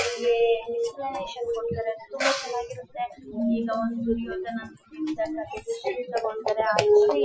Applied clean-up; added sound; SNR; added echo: classical method Wiener filter.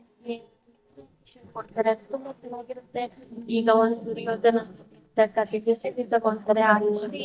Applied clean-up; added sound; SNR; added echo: neural mask model DeepFilterNet 3.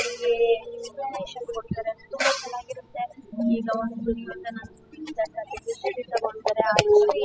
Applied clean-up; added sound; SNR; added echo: classical method spectral subtraction.